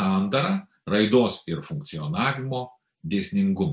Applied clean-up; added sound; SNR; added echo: none; none; none; none.